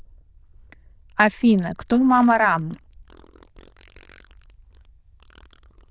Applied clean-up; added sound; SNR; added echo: neural diffusion model UNIVERSE++.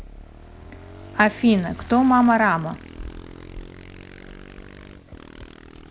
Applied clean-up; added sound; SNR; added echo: none; Motorcycle / Engine; 18 dB; none.